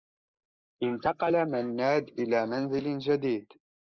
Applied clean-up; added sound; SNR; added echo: neural mask model Resemble Enhance denoiser.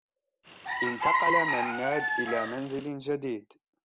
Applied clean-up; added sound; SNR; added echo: none; Chicken, rooster; -4 dB; none.